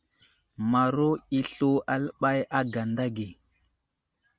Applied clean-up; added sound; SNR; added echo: none; none; none; none.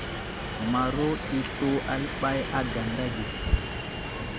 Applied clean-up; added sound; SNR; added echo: none; Subway, metro, underground; 1 dB; none.